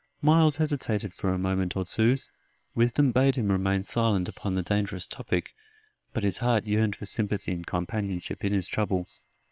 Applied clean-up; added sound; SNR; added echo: neural separator model SepFormer WHAM!.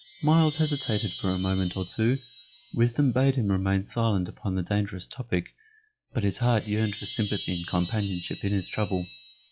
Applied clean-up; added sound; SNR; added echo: classical method log-MMSE.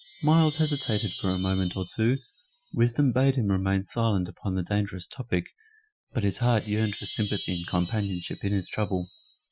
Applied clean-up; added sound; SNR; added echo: classical method Wiener filter.